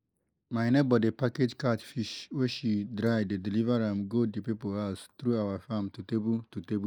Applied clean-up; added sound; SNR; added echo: neural mask model Resemble Enhance denoiser.